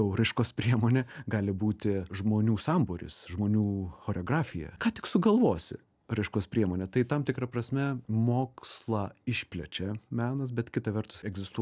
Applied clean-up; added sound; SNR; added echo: none; none; none; none.